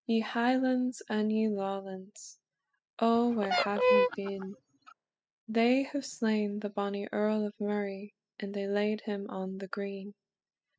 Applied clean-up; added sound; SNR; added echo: classical method spectral subtraction.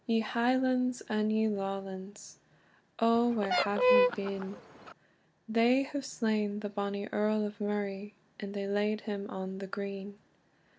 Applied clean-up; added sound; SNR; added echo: none; Fowl; -2 dB; none.